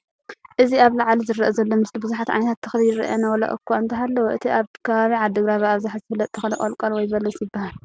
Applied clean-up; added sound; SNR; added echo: none; none; none; none.